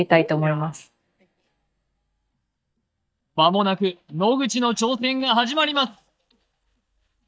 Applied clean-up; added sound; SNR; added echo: neural mask model DeepFilterNet 3.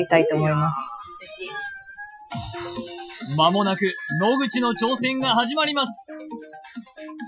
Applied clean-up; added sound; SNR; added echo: classical method Wiener filter.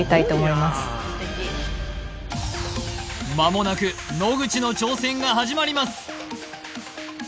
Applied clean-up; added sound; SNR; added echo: none; none; none; none.